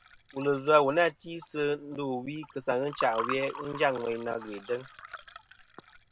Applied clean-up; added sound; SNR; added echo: none; Fill (with liquid) / Water; 13 dB; none.